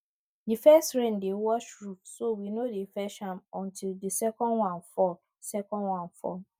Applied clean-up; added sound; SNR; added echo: none; none; none; none.